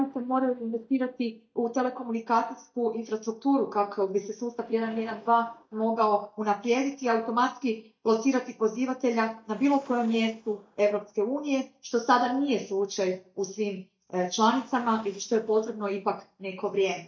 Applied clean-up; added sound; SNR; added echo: neural mask model DeepFilterNet 3.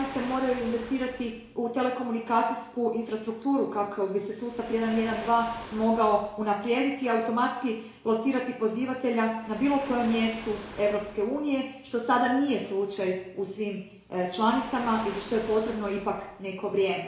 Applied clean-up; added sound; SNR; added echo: none; Waves, surf; 19 dB; reverberation time 0.7 s.